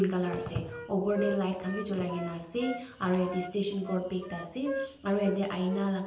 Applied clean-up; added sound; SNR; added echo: none; Wind instrument, woodwind instrument; 11 dB; reverberation time 0.9 s.